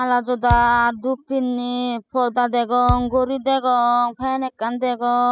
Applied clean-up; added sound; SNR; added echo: classical method spectral subtraction.